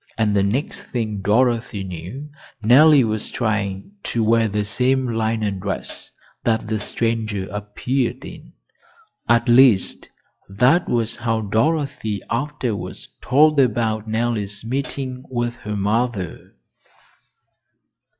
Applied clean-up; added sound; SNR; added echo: classical method log-MMSE.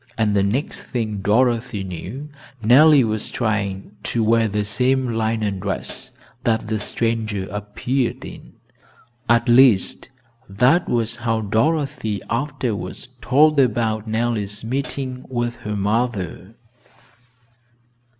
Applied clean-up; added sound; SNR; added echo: none; Hi-hat; 15 dB; none.